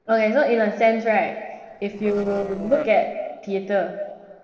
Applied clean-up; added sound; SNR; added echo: neural separator model SepFormer DNS4.